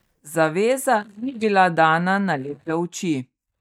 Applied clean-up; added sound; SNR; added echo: neural mask model DeepFilterNet 3.